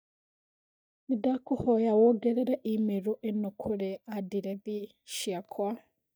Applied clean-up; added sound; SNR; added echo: neural mask model DeepFilterNet 3.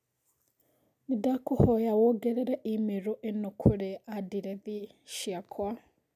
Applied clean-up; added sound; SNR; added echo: none; none; none; none.